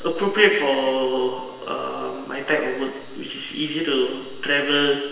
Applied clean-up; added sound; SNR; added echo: none; none; none; reverberation time 1.5 s.